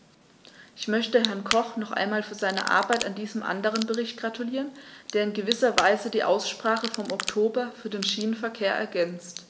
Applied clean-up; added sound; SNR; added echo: none; Crack / Crackle; 11 dB; none.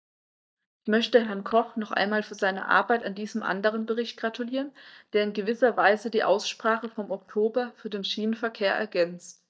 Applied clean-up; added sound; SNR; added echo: neural mask model DeepFilterNet 3.